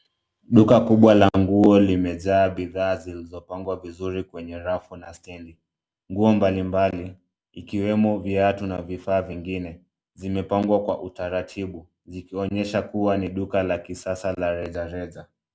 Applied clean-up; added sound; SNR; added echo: none; none; none; none.